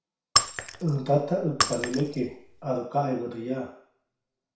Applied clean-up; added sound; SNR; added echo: none; Shatter; 0 dB; reverberation time 0.6 s.